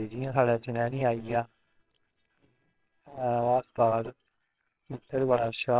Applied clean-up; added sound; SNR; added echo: neural separator model SepFormer WHAMR!.